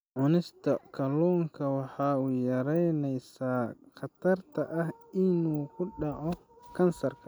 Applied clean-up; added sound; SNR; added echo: none; none; none; none.